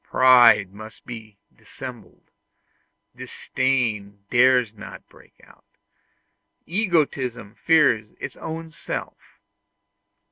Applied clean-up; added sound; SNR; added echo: none; none; none; none.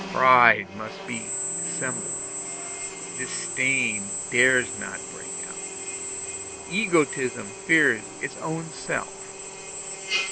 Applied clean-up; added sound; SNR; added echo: none; Drill; 5 dB; none.